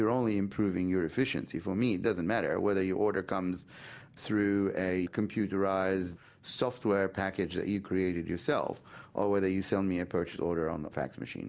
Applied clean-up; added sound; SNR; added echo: none; none; none; none.